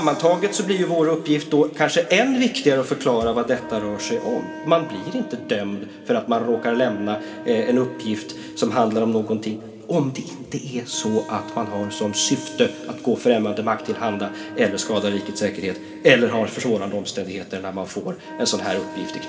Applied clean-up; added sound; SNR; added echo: none; Wind instrument, woodwind instrument; 15 dB; reverberation time 2.3 s.